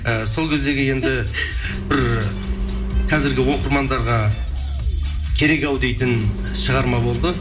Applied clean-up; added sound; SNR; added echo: none; Engine; 14 dB; reverberation time 2.6 s.